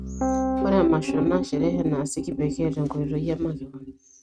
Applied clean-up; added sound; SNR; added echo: neural mask model RNNoise.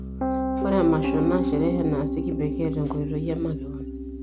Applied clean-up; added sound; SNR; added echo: none; Piano; 0 dB; none.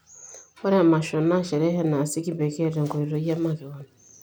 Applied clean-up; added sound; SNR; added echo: none; none; none; none.